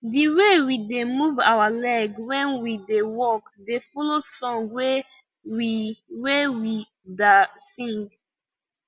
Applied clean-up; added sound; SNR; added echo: none; none; none; none.